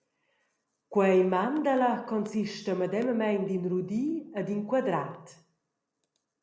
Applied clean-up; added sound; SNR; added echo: none; none; none; none.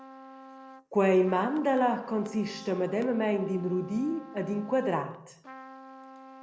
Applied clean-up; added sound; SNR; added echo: none; Trumpet; 18 dB; none.